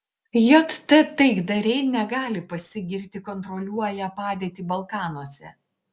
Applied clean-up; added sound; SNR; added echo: none; none; none; none.